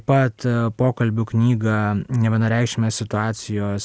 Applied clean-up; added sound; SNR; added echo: none; none; none; none.